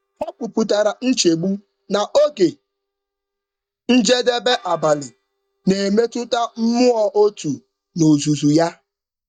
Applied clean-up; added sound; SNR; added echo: neural mask model DeepFilterNet 3.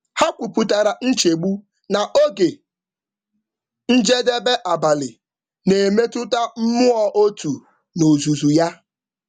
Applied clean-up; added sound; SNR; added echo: none; none; none; none.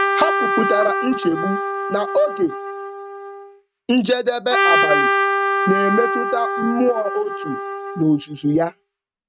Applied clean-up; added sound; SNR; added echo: neural mask model RNNoise.